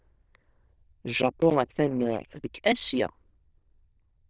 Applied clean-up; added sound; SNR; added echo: neural diffusion model UNIVERSE++.